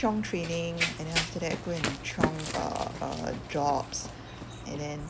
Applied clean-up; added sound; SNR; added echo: none; Run; 3 dB; none.